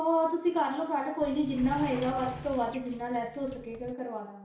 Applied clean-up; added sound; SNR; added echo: none; Sliding door; 13 dB; reverberation time 0.6 s.